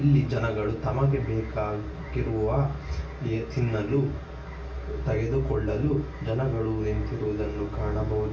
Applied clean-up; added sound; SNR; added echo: none; none; none; reverberation time 0.3 s.